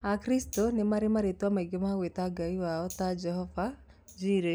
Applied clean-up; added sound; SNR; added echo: none; none; none; none.